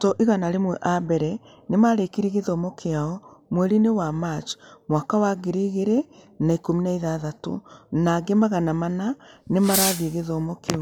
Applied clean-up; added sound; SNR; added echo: none; Fireworks; 5 dB; none.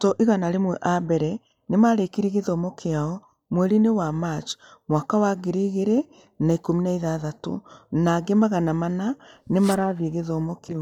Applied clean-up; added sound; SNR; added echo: neural mask model DeepFilterNet 3.